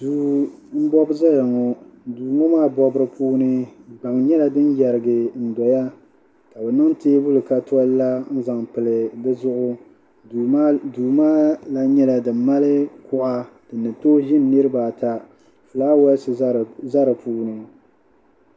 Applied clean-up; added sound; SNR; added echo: none; none; none; none.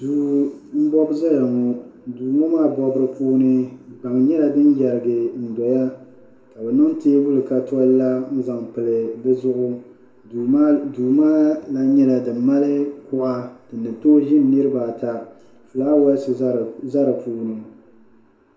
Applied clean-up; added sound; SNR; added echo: none; none; none; reverberation time 0.8 s.